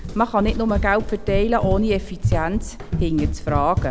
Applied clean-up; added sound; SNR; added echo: none; Run; 2 dB; none.